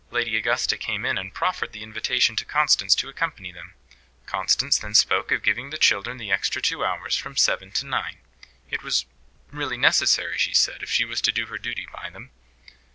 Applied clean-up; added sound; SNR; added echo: none; none; none; none.